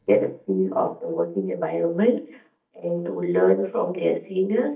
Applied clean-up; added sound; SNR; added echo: neural mask model DeepFilterNet 3.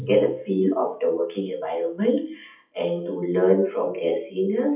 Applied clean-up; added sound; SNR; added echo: classical method WPE with log-MMSE.